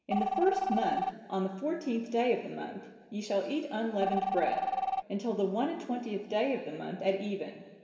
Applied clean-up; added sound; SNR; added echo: none; Telephone; 5 dB; reverberation time 1.9 s.